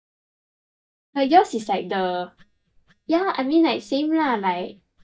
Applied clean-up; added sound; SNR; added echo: neural mask model DeepFilterNet 3.